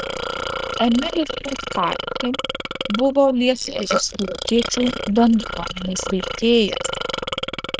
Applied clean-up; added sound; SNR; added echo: neural diffusion model UNIVERSE++.